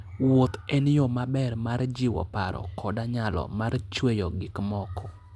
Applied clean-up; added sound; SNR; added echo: none; none; none; none.